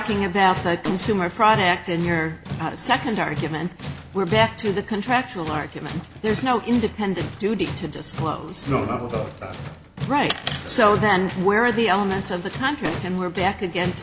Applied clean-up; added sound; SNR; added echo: none; Fart + Tools; 11 dB; none.